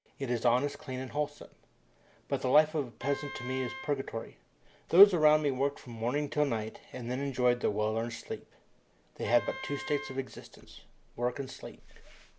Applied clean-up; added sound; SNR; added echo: none; Wind instrument, woodwind instrument; 14 dB; none.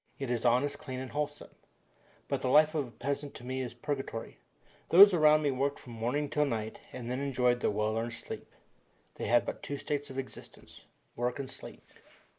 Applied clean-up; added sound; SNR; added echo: neural mask model Resemble Enhance denoiser.